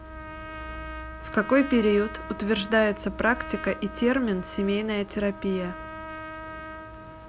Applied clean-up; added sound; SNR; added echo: none; Trumpet; 13 dB; none.